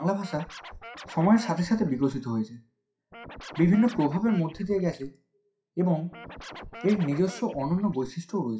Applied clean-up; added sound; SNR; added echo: classical method WPE with log-MMSE.